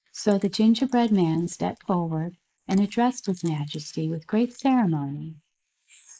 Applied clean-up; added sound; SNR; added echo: neural mask model Resemble Enhance denoiser.